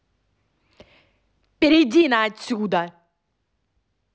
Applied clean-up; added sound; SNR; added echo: none; none; none; none.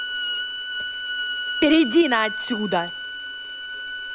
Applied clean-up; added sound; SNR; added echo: none; Bowed string instrument; 5 dB; none.